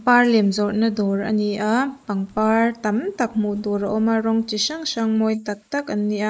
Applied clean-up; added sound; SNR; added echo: neural mask model Resemble Enhance denoiser.